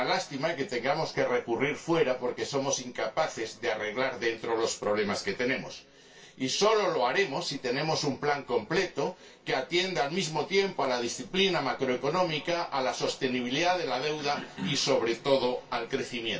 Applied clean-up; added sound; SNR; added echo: none; none; none; reverberation time 0.2 s.